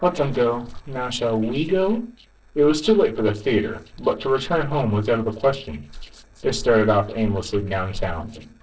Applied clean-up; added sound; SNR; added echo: neural separator model SepFormer DNS4.